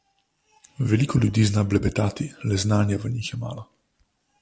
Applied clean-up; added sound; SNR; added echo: none; none; none; none.